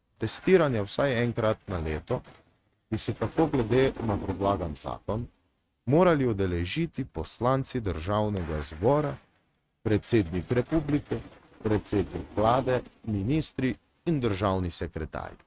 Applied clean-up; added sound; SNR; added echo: neural mask model RNNoise.